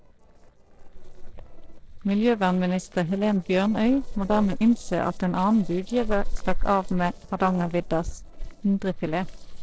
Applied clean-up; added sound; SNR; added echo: neural separator model SepFormer DNS4.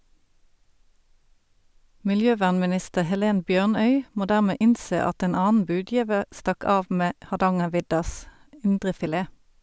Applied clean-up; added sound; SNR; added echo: none; none; none; none.